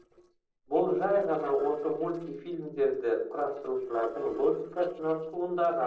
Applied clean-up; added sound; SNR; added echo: neural separator model SepFormer DNS4.